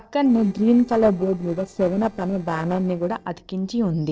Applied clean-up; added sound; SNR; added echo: neural separator model SepFormer DNS4.